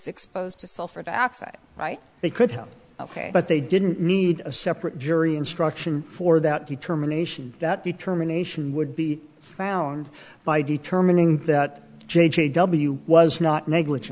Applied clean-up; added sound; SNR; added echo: none; none; none; none.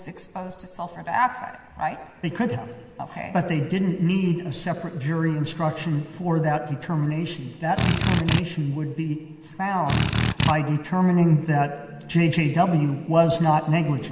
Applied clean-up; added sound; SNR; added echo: none; Drill; -2 dB; reverberation time 2.2 s.